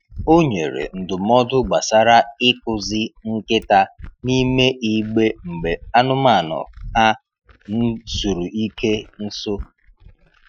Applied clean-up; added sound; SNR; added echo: classical method Wiener filter.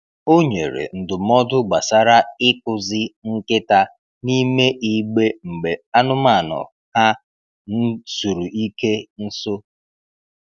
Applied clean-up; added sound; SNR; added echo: none; none; none; none.